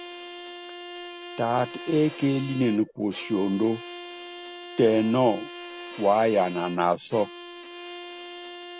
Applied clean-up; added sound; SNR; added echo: none; Bowed string instrument; 13 dB; none.